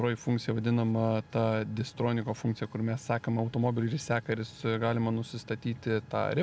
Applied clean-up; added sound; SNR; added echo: none; none; none; none.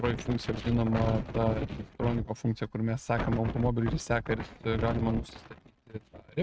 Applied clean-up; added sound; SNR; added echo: neural mask model RNNoise.